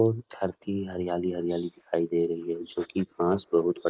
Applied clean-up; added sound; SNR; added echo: neural mask model Resemble Enhance denoiser.